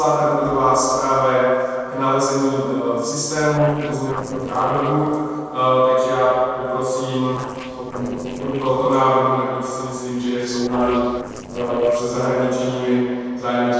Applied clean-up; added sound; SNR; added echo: neural separator model SepFormer DNS4.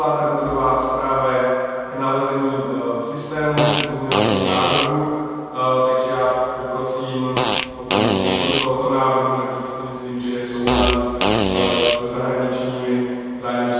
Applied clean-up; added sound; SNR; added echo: none; Fart; -1 dB; reverberation time 2.0 s.